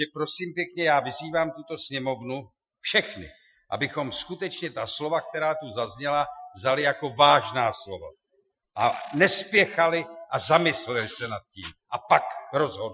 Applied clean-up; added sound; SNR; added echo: classical method Wiener filter.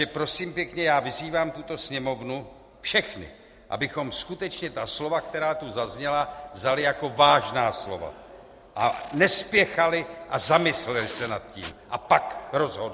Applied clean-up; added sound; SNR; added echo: none; Packing tape, duct tape; 18 dB; none.